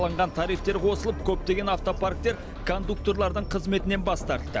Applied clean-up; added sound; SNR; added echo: none; none; none; none.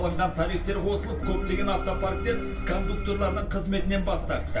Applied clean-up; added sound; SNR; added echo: none; Organ; 9 dB; reverberation time 0.3 s.